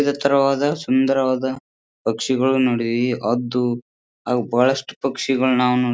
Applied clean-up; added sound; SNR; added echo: none; none; none; none.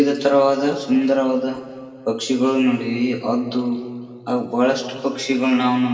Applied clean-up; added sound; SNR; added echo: none; none; none; reverberation time 2.7 s.